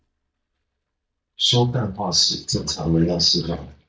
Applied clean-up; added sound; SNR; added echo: neural mask model DeepFilterNet 3.